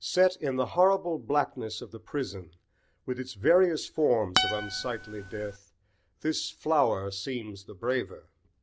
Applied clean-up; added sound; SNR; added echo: none; Acoustic guitar; 3 dB; none.